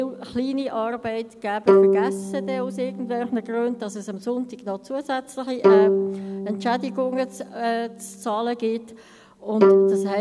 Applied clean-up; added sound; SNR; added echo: none; Bowed string instrument; -3 dB; none.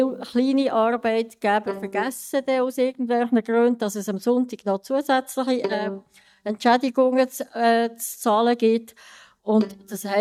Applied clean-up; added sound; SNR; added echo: neural mask model DeepFilterNet 3.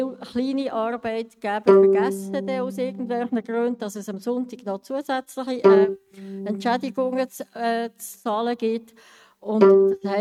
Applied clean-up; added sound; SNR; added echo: neural mask model RNNoise.